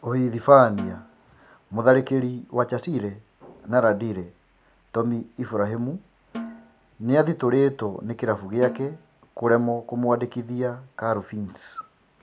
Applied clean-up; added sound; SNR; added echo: none; Snare drum; 17 dB; none.